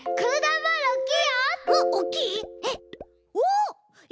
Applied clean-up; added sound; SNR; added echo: none; Bowed string instrument; 12 dB; none.